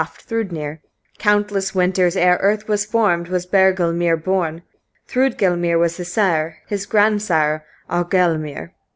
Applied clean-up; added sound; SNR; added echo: none; none; none; none.